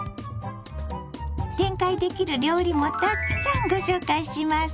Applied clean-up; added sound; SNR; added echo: none; none; none; none.